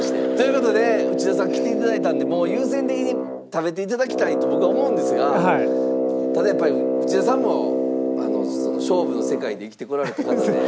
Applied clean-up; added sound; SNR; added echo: none; Brass instrument; -3 dB; none.